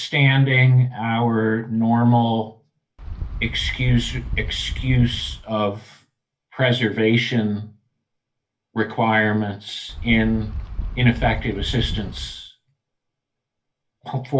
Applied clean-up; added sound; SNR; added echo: none; Wind; 7 dB; reverberation time 0.2 s.